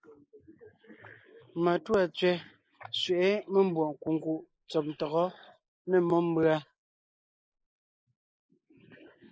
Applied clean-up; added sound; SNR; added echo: neural mask model Resemble Enhance denoiser.